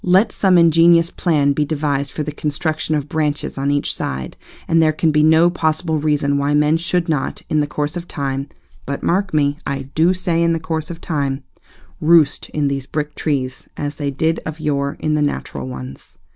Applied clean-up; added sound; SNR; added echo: none; none; none; none.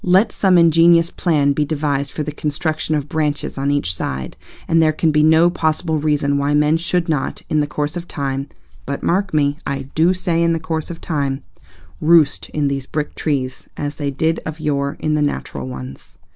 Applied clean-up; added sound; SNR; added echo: none; Walk, footsteps; 18 dB; none.